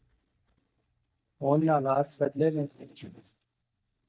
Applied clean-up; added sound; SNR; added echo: neural mask model DeepFilterNet 3.